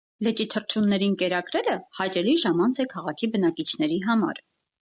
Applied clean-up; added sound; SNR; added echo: none; none; none; none.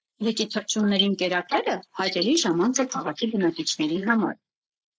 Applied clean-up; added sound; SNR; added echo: neural mask model Resemble Enhance denoiser.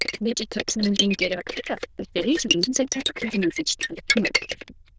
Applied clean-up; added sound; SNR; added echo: neural diffusion model UNIVERSE++.